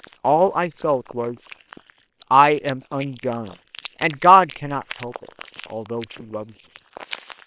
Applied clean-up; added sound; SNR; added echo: neural separator model SepFormer WHAM!.